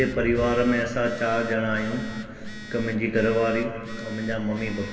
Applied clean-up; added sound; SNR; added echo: none; Telephone; 12 dB; reverberation time 2.4 s.